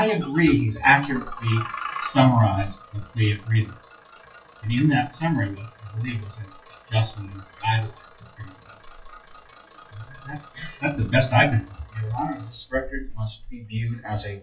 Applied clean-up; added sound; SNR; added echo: classical method WPE with log-MMSE.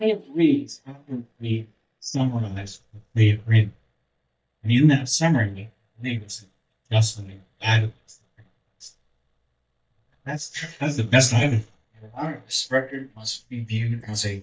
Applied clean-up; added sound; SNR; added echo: neural mask model DeepFilterNet 3.